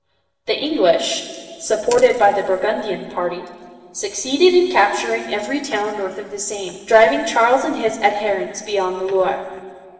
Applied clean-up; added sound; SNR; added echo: none; none; none; reverberation time 2.6 s.